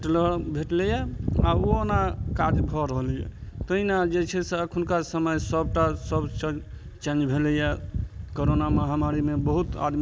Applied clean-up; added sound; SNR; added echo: none; none; none; none.